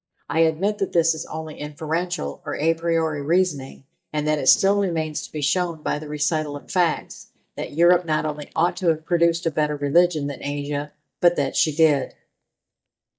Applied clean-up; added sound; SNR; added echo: neural mask model DeepFilterNet 3.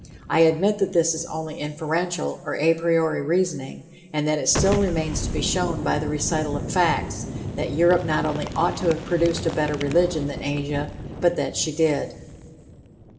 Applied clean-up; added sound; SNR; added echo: none; Boom; 9 dB; reverberation time 2.6 s.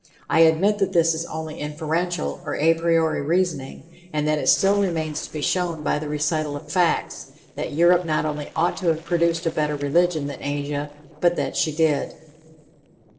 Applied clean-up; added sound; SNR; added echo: neural separator model SepFormer DNS4.